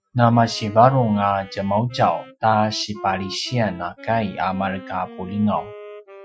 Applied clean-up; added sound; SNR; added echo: classical method Wiener filter.